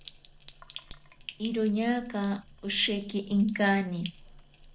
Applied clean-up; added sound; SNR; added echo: none; Sink (filling or washing); 15 dB; none.